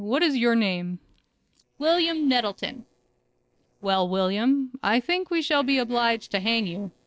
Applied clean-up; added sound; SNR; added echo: neural separator model SepFormer DNS4.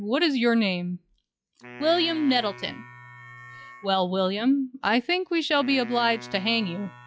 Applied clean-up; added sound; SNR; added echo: classical method log-MMSE.